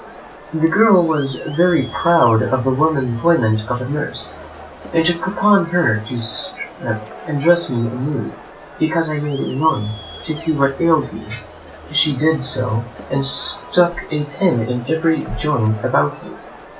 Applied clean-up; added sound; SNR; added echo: none; Crowd; 17 dB; reverberation time 0.2 s.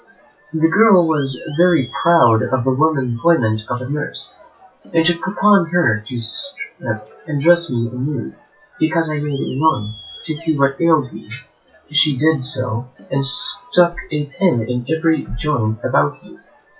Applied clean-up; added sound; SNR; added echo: classical method WPE with log-MMSE.